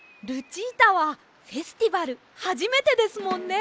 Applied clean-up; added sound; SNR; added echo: none; none; none; none.